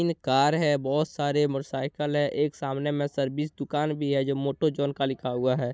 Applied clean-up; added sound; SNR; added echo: none; none; none; none.